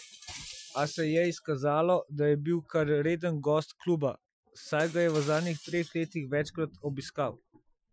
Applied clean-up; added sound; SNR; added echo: classical method Wiener filter.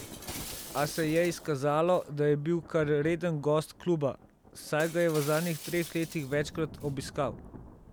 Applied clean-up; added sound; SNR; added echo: none; Shatter + Thunder / Rain; 15 dB; none.